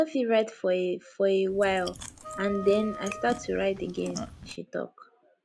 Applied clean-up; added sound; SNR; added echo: none; Wind instrument, woodwind instrument + Chewing, mastication; 12 dB; none.